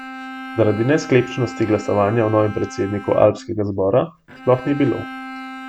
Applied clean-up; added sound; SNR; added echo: none; Bowed string instrument; 14 dB; none.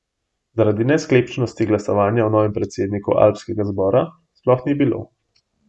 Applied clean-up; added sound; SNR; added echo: none; none; none; none.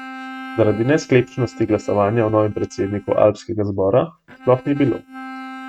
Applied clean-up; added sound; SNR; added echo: neural mask model RNNoise.